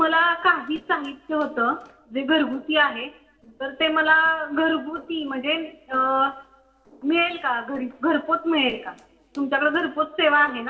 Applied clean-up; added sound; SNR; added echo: neural separator model SepFormer DNS4.